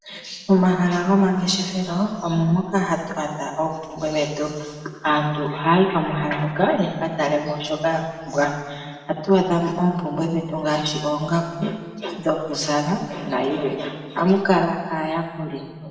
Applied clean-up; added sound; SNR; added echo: none; none; none; reverberation time 1.5 s.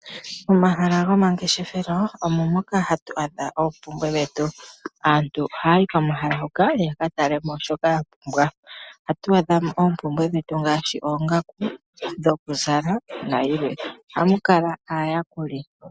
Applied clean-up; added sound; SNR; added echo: none; none; none; none.